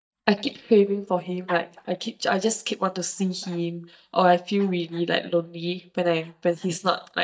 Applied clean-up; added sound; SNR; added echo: neural mask model DeepFilterNet 3.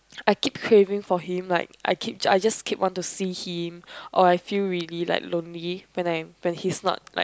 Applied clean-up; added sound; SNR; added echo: none; none; none; none.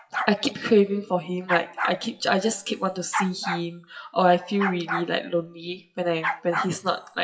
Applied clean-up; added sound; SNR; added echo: classical method WPE with log-MMSE.